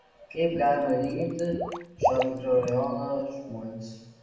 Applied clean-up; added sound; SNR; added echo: none; Water / Liquid; 6 dB; reverberation time 1.0 s.